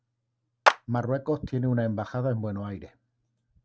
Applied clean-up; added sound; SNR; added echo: none; Clapping; -2 dB; none.